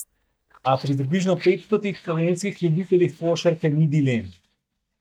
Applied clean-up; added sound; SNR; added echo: neural mask model DeepFilterNet 3.